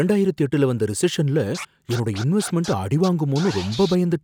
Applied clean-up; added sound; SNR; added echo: none; Scratching (performance technique); 16 dB; none.